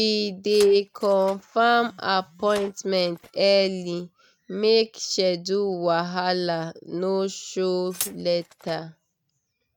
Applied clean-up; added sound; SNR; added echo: neural mask model RNNoise.